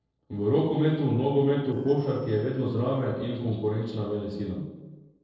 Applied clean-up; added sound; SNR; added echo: neural separator model SepFormer DNS4.